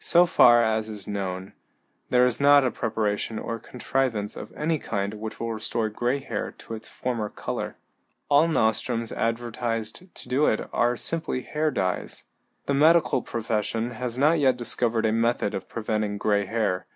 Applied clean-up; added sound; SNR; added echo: none; none; none; none.